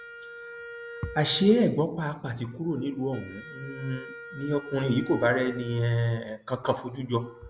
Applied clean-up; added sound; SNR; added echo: none; Wind instrument, woodwind instrument; 15 dB; none.